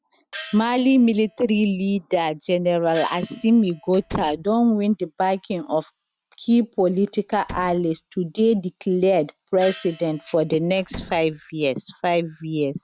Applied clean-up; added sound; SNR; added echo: none; Gong + Slam; 17 dB; none.